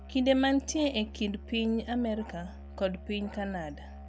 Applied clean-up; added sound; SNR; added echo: none; Musical instrument; 14 dB; none.